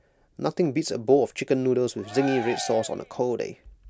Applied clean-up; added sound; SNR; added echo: none; Cheering; 11 dB; none.